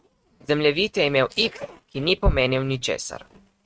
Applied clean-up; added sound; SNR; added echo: neural mask model RNNoise.